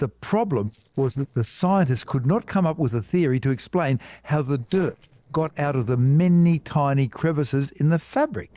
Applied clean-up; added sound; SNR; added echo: neural separator model SepFormer DNS4.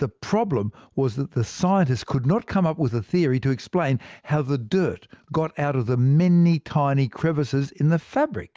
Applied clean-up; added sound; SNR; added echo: none; none; none; none.